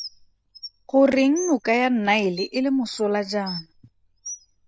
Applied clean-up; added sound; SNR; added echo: none; Bird; 17 dB; none.